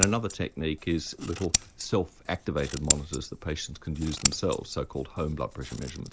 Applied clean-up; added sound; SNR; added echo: none; Scissors; 2 dB; none.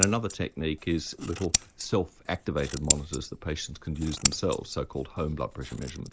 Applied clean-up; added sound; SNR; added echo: neural mask model Resemble Enhance denoiser.